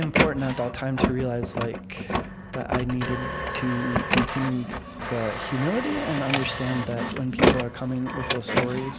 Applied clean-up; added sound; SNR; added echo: none; Printer; -1 dB; none.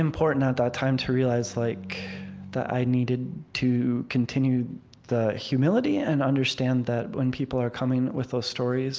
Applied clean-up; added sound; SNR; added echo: none; none; none; none.